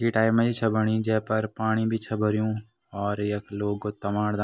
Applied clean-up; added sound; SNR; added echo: none; none; none; none.